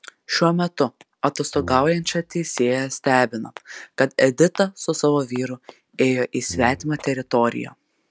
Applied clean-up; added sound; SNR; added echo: none; Brass instrument; 16 dB; none.